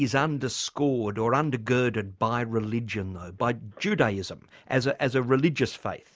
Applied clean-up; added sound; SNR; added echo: none; none; none; none.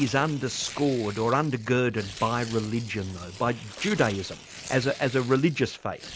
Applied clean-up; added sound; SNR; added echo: none; Tearing; 16 dB; none.